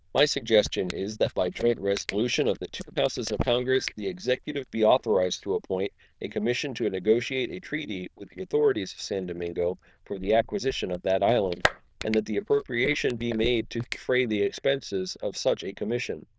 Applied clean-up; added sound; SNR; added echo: neural diffusion model UNIVERSE++.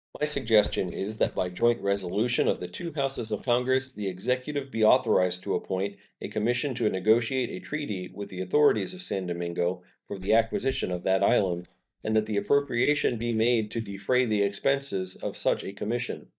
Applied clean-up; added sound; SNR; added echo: neural mask model DeepFilterNet 3.